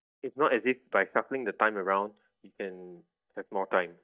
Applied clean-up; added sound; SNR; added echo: neural mask model DeepFilterNet 3.